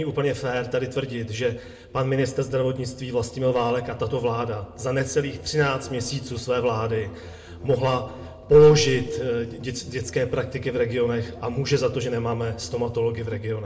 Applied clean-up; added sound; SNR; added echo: none; Musical instrument; 19 dB; reverberation time 0.4 s.